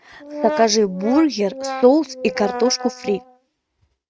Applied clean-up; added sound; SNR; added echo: neural mask model RNNoise.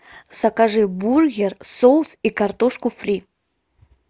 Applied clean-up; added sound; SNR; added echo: none; none; none; none.